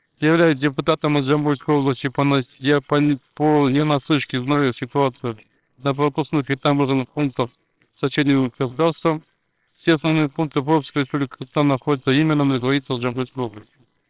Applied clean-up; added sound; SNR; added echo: neural separator model SepFormer WHAMR!.